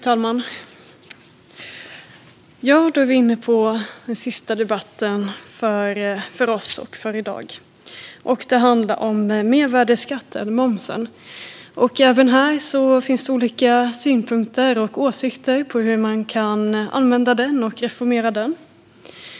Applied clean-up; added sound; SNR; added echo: none; none; none; none.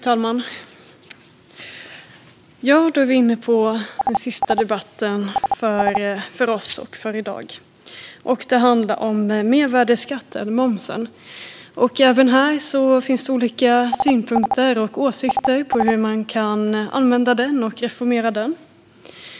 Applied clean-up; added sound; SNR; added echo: none; Telephone; 5 dB; none.